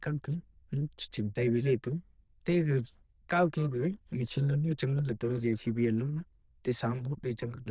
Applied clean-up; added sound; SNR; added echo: neural diffusion model UNIVERSE++.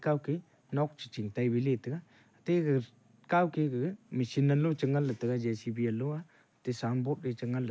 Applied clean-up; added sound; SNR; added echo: none; none; none; none.